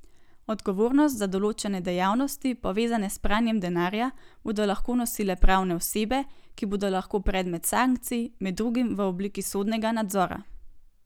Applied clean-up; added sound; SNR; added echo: none; none; none; none.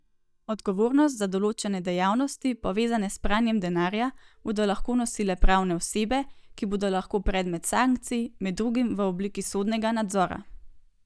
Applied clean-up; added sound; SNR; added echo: neural mask model DeepFilterNet 3.